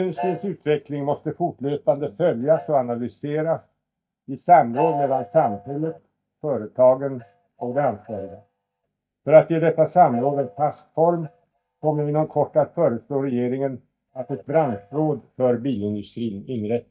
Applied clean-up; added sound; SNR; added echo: neural mask model DeepFilterNet 3.